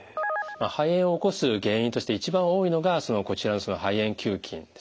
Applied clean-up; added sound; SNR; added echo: none; none; none; none.